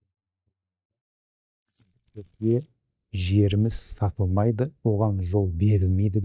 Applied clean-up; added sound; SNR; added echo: neural mask model DeepFilterNet 3.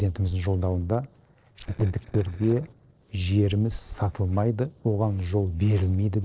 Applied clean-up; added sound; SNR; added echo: neural separator model SepFormer DNS4.